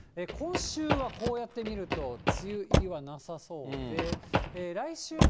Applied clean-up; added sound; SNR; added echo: none; Motor vehicle (road) + Run; -4 dB; none.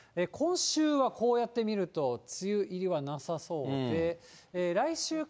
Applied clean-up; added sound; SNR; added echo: none; none; none; none.